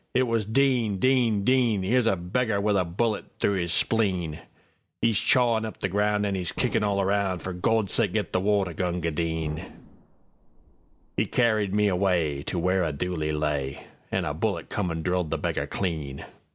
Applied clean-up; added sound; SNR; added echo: none; Explosion; 19 dB; none.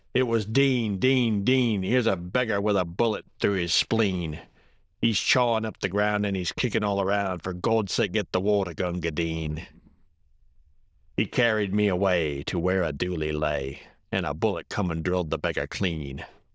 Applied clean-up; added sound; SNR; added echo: neural diffusion model UNIVERSE++.